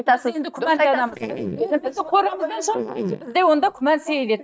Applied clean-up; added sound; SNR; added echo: neural mask model DeepFilterNet 3.